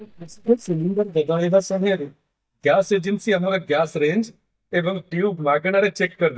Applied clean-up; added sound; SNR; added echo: neural mask model DeepFilterNet 3.